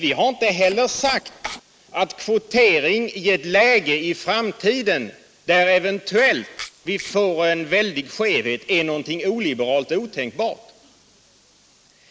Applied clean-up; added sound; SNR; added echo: neural mask model Resemble Enhance denoiser.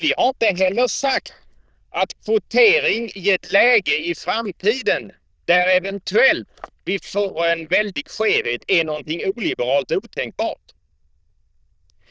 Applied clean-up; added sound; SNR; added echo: neural diffusion model UNIVERSE++.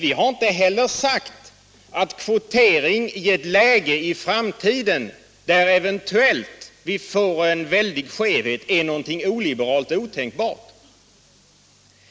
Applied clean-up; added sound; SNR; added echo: none; none; none; none.